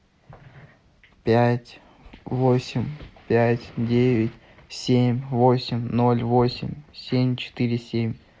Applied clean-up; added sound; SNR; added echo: none; none; none; none.